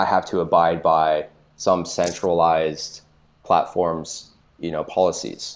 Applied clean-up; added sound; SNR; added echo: none; none; none; none.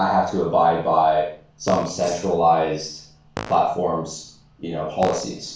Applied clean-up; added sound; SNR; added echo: none; Fart; 10 dB; reverberation time 0.4 s.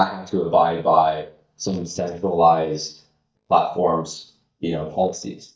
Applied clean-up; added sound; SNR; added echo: neural mask model DeepFilterNet 3.